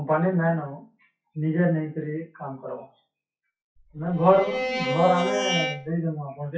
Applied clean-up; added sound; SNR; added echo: classical method WPE with log-MMSE.